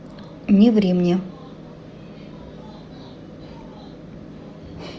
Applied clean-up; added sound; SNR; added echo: none; none; none; none.